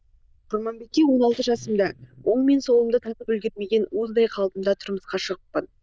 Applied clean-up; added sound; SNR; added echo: neural diffusion model UNIVERSE++.